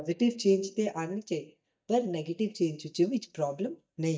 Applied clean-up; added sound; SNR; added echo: neural mask model DeepFilterNet 3.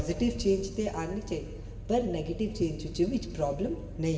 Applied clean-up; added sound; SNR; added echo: none; Engine starting / Car; 9 dB; reverberation time 2.0 s.